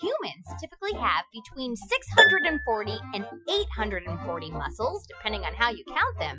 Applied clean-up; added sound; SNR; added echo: classical method Wiener filter.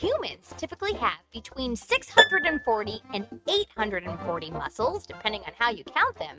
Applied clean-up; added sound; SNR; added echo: neural mask model RNNoise.